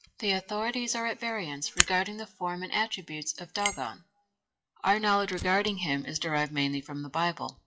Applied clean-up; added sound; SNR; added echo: classical method WPE with log-MMSE.